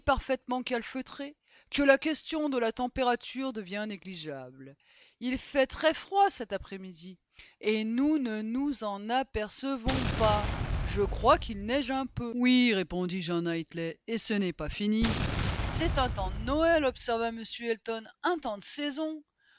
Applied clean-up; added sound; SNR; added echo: none; Explosion; 4 dB; none.